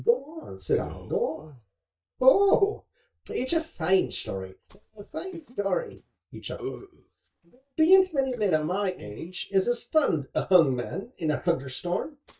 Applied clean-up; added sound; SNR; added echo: neural mask model DeepFilterNet 3.